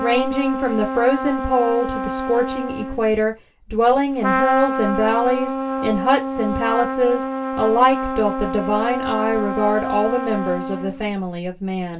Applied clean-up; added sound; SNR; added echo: none; Trumpet; 4 dB; reverberation time 0.2 s.